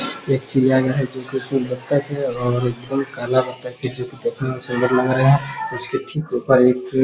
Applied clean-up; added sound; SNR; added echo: none; none; none; none.